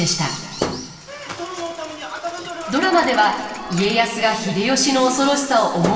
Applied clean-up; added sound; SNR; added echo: none; Thump, thud; 14 dB; reverberation time 2.4 s.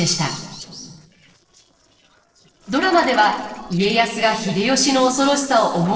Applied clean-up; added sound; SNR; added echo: neural separator model SepFormer DNS4.